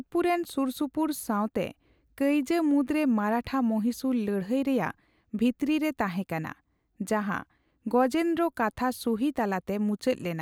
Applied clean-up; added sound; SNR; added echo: none; none; none; none.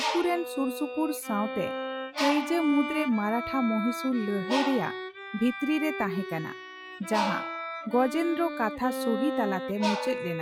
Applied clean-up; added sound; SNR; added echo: classical method log-MMSE.